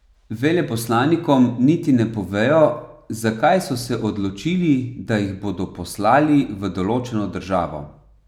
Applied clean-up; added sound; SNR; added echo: none; none; none; none.